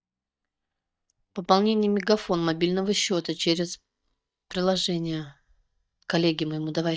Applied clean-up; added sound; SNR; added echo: neural mask model DeepFilterNet 3.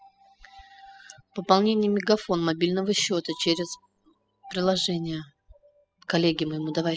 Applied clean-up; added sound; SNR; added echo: classical method spectral subtraction.